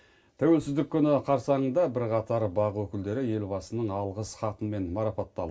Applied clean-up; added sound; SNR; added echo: none; none; none; reverberation time 0.2 s.